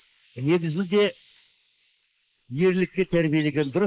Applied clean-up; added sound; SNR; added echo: neural mask model Resemble Enhance denoiser.